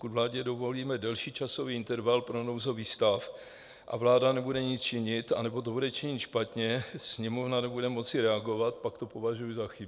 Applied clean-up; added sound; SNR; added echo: none; none; none; none.